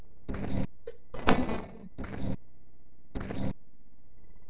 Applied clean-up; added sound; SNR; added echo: neural separator model SepFormer DNS4.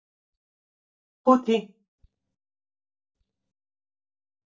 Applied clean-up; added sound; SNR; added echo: neural mask model DeepFilterNet 3.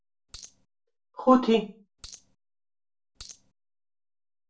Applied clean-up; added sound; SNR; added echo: none; Coin (dropping); 17 dB; reverberation time 0.3 s.